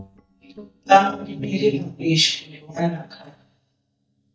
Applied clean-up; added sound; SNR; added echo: neural mask model DeepFilterNet 3.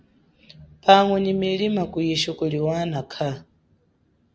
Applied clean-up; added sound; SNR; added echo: none; none; none; none.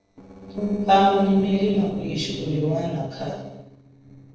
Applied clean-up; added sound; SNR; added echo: neural separator model SepFormer DNS4.